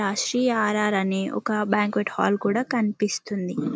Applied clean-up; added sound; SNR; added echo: none; none; none; none.